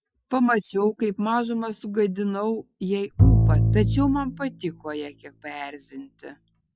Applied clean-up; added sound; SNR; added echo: classical method log-MMSE.